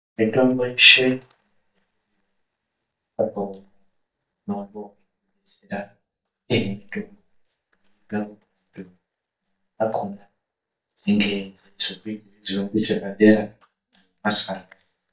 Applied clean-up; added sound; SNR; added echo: neural mask model DeepFilterNet 3.